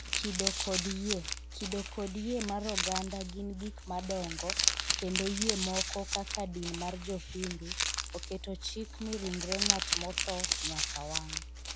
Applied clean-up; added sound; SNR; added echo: none; Crumpling, crinkling; -2 dB; none.